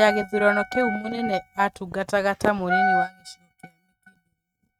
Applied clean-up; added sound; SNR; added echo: neural mask model RNNoise.